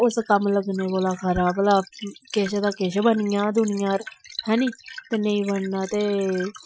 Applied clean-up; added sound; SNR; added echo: classical method Wiener filter.